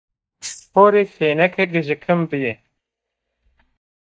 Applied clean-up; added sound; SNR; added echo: neural mask model DeepFilterNet 3.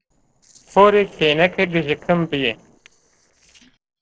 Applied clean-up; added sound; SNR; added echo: neural separator model SepFormer DNS4.